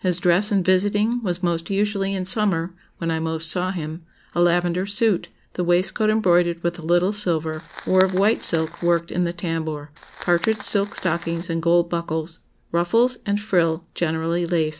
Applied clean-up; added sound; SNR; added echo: none; Fire; 14 dB; none.